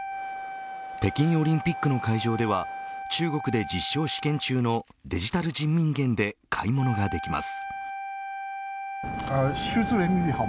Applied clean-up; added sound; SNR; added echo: none; Wind instrument, woodwind instrument; 9 dB; none.